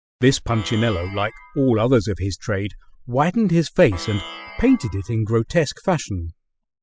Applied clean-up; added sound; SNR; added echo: classical method spectral subtraction.